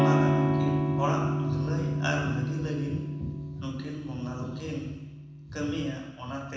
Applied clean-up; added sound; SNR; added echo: none; Electric guitar / Strum; -4 dB; reverberation time 1.1 s.